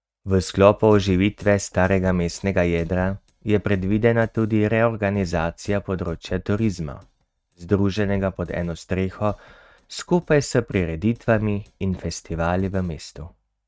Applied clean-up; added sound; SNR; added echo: neural mask model RNNoise.